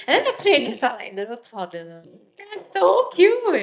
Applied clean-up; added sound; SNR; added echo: neural mask model DeepFilterNet 3.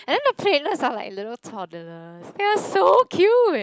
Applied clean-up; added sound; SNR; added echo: none; none; none; none.